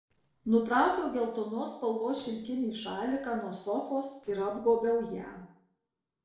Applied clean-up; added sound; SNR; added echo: neural separator model SepFormer DNS4.